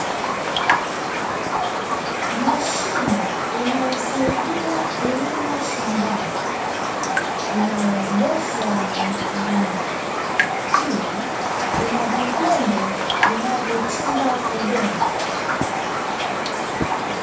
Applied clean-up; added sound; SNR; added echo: none; Raindrop; -4 dB; reverberation time 0.7 s.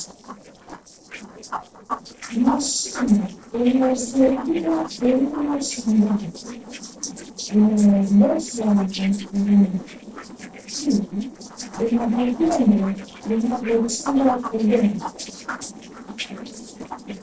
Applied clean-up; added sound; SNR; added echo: neural separator model SepFormer DNS4.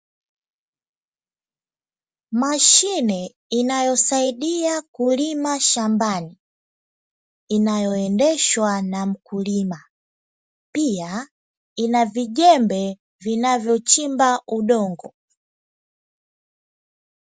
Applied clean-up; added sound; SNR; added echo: none; none; none; none.